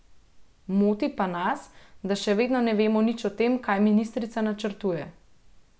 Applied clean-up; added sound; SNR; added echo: none; none; none; none.